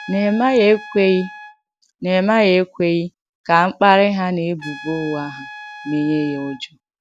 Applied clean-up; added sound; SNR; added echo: none; Trumpet; 19 dB; none.